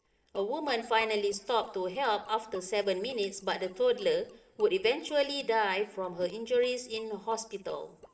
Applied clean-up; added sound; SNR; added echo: neural separator model SepFormer DNS4.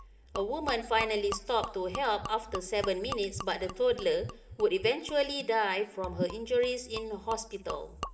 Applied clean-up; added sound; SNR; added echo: none; Gurgling / Liquid; 12 dB; reverberation time 0.9 s.